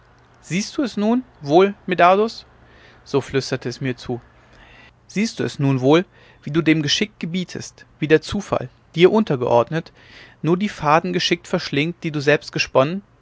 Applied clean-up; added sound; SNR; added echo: none; none; none; none.